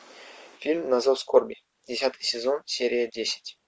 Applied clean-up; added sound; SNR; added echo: none; none; none; none.